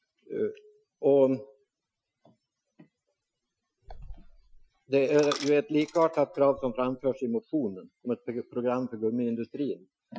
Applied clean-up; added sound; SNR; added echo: classical method Wiener filter.